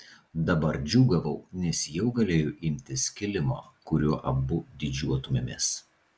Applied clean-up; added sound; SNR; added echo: none; none; none; none.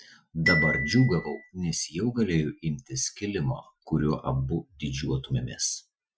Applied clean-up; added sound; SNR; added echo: classical method Wiener filter.